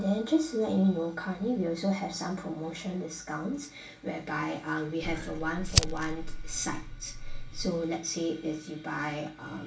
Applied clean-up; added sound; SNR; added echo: none; Fire; 0 dB; reverberation time 0.2 s.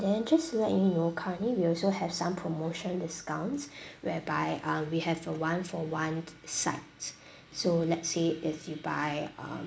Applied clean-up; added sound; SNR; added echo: none; none; none; none.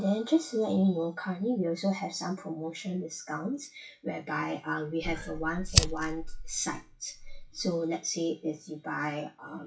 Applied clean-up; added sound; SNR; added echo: classical method WPE with log-MMSE.